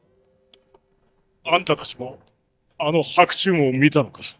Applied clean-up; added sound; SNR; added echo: neural mask model DeepFilterNet 3.